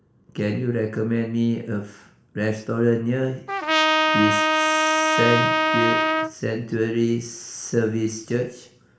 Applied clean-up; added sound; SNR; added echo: none; Trumpet; -4 dB; reverberation time 0.5 s.